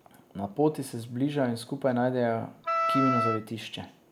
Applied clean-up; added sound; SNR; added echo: none; Wind instrument, woodwind instrument; -1 dB; none.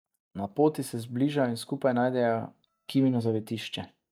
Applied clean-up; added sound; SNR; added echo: neural mask model DeepFilterNet 3.